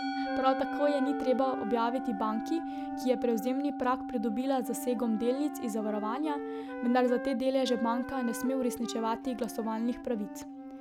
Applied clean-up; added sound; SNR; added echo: none; Wind instrument, woodwind instrument + Musical instrument; 6 dB; none.